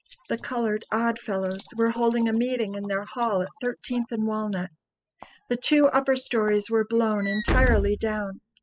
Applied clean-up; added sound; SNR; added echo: classical method spectral subtraction.